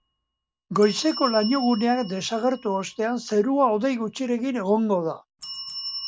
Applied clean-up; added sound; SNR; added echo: none; Bell; 15 dB; none.